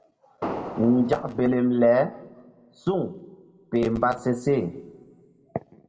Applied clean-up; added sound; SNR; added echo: none; Fireworks; 9 dB; reverberation time 0.9 s.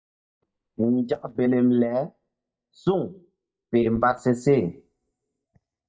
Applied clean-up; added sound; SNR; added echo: neural mask model DeepFilterNet 3.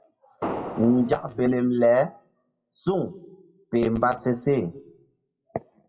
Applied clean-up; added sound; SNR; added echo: classical method WPE with log-MMSE.